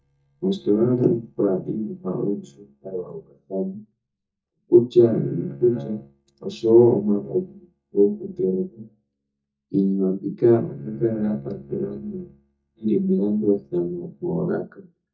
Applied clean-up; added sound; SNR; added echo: neural mask model DeepFilterNet 3.